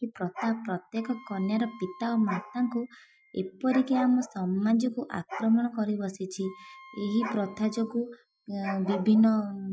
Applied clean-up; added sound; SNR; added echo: classical method Wiener filter.